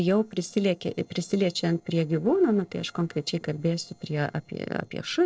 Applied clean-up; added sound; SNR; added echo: neural separator model SepFormer DNS4.